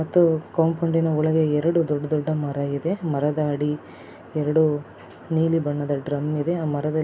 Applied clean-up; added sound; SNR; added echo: none; none; none; none.